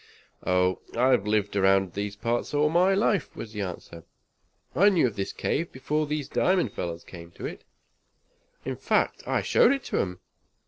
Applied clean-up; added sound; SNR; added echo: neural separator model SepFormer DNS4.